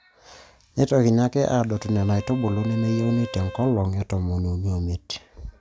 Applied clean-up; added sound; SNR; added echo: none; Bowed string instrument; 18 dB; none.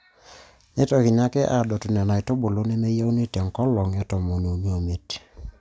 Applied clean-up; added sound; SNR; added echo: none; none; none; none.